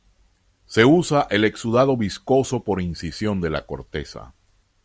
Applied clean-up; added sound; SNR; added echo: none; none; none; none.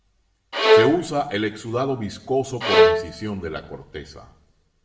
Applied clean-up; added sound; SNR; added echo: none; Bowed string instrument; -5 dB; reverberation time 0.6 s.